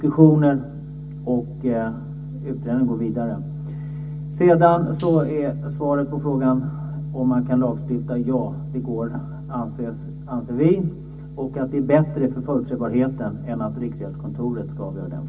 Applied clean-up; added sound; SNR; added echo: none; Tambourine; 12 dB; reverberation time 0.4 s.